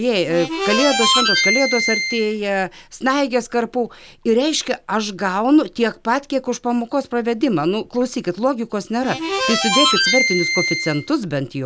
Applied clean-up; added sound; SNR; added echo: none; Harmonica; 0 dB; none.